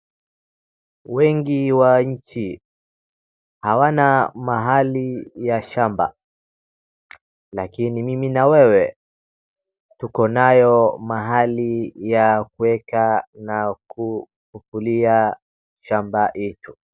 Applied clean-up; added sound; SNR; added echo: none; none; none; none.